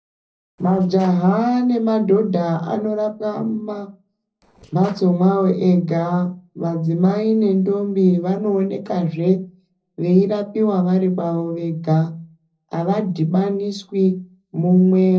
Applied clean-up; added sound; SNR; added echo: neural separator model SepFormer DNS4.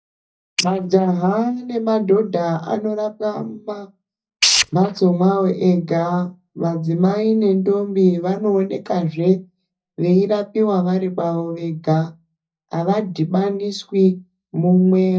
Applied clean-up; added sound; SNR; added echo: neural mask model DeepFilterNet 3.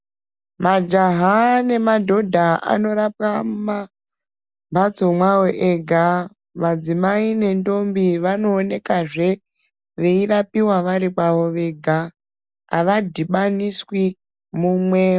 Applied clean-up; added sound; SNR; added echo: none; none; none; none.